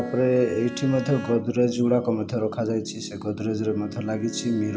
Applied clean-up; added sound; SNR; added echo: none; Bowed string instrument + Piano; 12 dB; none.